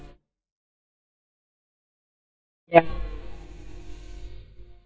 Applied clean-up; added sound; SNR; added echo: neural mask model DeepFilterNet 3.